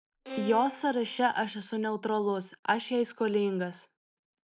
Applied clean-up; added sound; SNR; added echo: none; Bowed string instrument; 13 dB; none.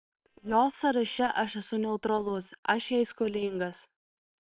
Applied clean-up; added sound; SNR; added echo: neural separator model SepFormer WHAM!.